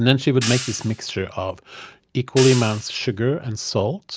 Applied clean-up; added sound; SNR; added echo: none; Hi-hat; 11 dB; none.